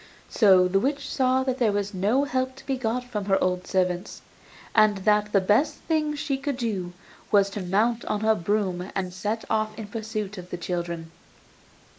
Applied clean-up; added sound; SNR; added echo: neural mask model Resemble Enhance denoiser.